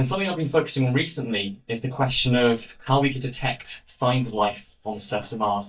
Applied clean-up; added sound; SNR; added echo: neural mask model DeepFilterNet 3.